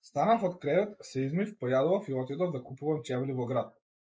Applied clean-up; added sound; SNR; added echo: neural mask model Resemble Enhance denoiser.